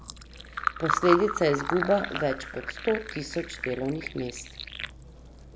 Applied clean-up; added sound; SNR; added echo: none; Fill (with liquid); 5 dB; none.